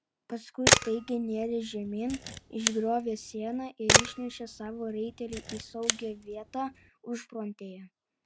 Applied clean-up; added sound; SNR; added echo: none; Camera; -4 dB; none.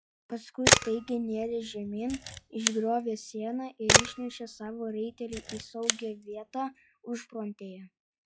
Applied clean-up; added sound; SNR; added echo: classical method log-MMSE.